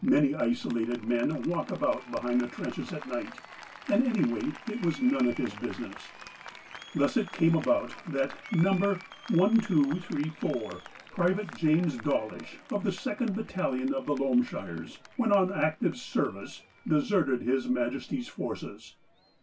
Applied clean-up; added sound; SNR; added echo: none; Applause; 19 dB; reverberation time 0.1 s.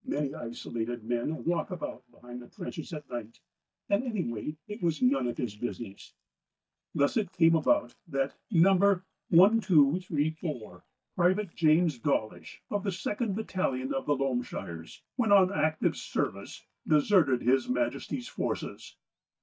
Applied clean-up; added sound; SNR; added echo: neural mask model DeepFilterNet 3.